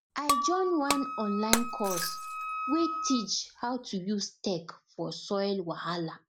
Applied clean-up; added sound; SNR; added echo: none; Shatter + Wind instrument, woodwind instrument; 1 dB; none.